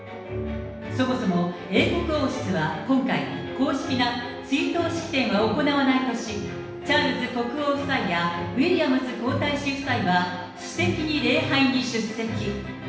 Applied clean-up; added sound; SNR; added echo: none; none; none; reverberation time 0.9 s.